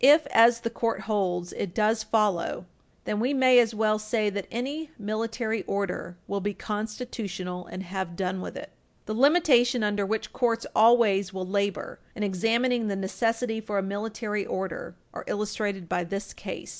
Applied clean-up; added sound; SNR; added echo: none; none; none; none.